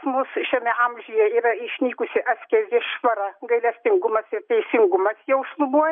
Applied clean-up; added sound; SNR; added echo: none; none; none; none.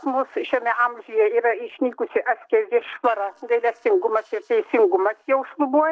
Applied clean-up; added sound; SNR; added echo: neural separator model SepFormer DNS4.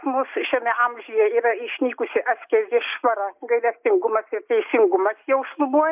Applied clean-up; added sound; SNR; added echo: neural mask model Resemble Enhance denoiser.